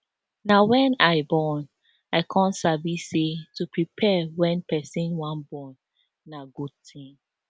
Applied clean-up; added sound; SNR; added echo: none; none; none; none.